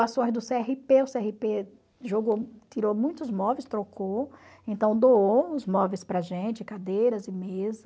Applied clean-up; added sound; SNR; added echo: none; none; none; none.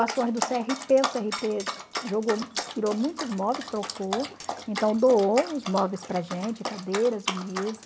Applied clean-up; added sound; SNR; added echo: none; Dog; 8 dB; none.